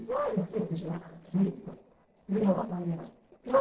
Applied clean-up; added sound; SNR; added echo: neural separator model SepFormer DNS4.